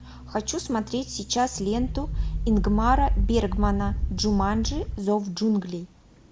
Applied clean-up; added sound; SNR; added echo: none; Thunder / Wind; 0 dB; none.